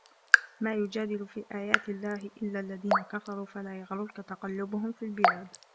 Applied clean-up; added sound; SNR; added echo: none; Raindrop / Drip; -3 dB; none.